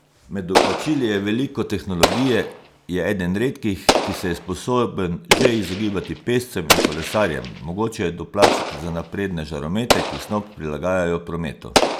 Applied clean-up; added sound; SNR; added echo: none; Explosion; 0 dB; none.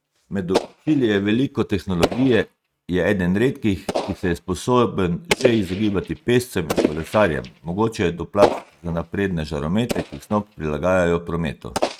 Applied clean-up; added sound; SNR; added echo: neural mask model RNNoise.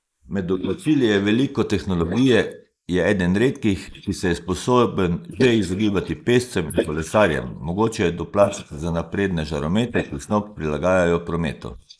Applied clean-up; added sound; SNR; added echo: neural mask model Resemble Enhance denoiser.